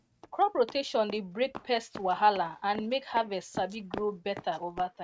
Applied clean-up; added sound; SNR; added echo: neural mask model RNNoise.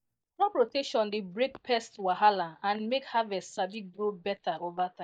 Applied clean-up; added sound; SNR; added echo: neural mask model DeepFilterNet 3.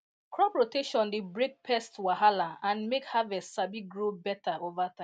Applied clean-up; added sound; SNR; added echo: none; none; none; none.